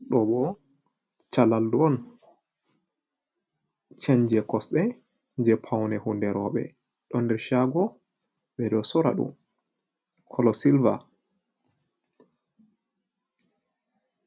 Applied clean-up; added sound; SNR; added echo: none; none; none; none.